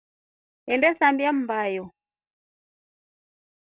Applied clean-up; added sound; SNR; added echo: neural separator model SepFormer DNS4.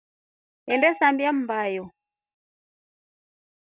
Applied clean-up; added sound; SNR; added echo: none; Bell; 14 dB; none.